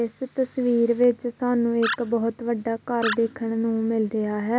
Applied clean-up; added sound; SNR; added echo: none; Animal; 10 dB; none.